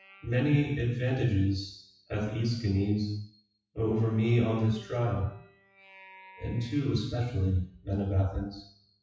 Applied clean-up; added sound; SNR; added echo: classical method WPE with log-MMSE.